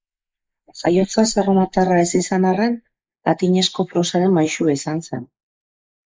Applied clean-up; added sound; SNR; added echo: neural mask model Resemble Enhance denoiser.